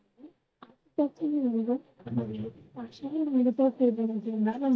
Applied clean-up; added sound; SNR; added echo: neural mask model DeepFilterNet 3.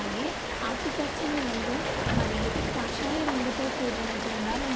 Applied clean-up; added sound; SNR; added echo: none; Sliding door / Wood + Rain; -2 dB; none.